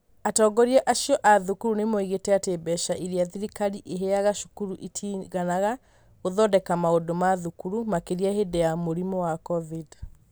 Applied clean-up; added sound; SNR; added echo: none; none; none; none.